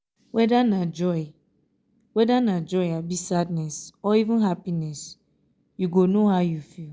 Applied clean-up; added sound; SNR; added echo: none; none; none; none.